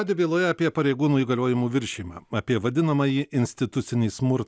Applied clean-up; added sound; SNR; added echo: none; none; none; none.